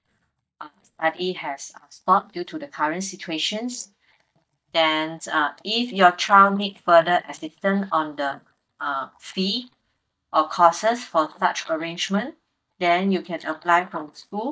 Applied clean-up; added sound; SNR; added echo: neural mask model DeepFilterNet 3.